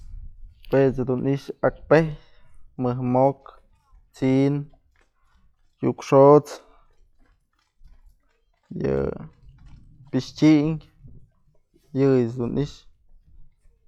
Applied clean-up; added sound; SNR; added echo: classical method log-MMSE.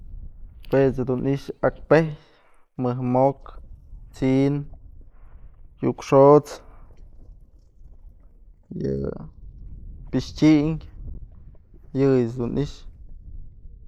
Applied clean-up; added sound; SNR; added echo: neural mask model Resemble Enhance denoiser.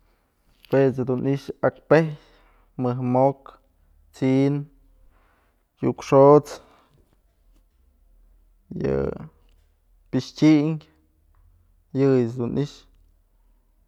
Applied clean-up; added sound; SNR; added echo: none; none; none; none.